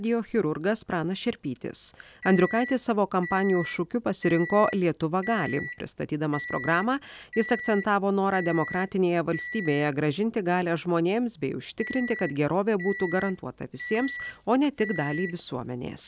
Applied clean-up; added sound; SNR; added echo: none; Microwave oven; 12 dB; none.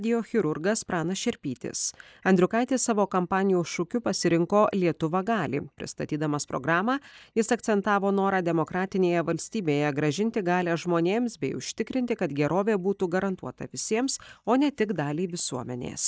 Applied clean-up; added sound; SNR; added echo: neural mask model DeepFilterNet 3.